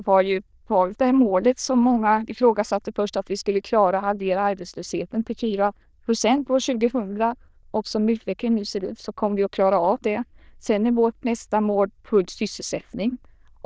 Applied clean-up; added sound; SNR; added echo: neural diffusion model UNIVERSE++.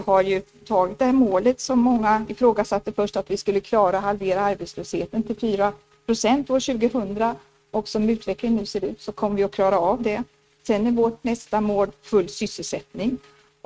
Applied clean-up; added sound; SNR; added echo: neural mask model RNNoise.